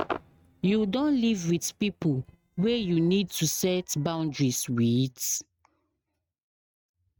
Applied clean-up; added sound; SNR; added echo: neural mask model RNNoise.